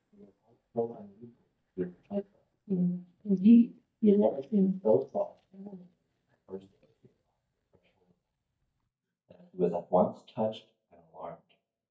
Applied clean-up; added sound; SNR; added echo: neural mask model DeepFilterNet 3.